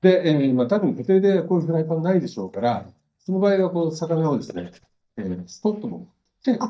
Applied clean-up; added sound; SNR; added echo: neural mask model DeepFilterNet 3.